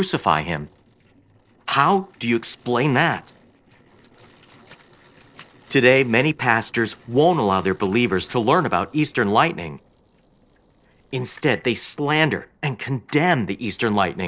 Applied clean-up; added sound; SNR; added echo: neural separator model SepFormer DNS4.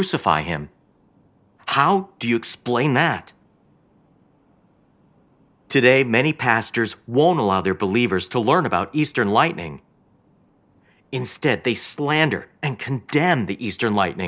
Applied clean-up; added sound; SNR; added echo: none; none; none; none.